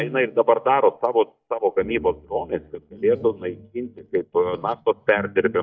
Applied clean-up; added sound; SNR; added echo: neural mask model DeepFilterNet 3.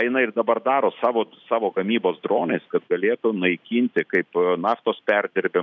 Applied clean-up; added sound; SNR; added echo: none; none; none; none.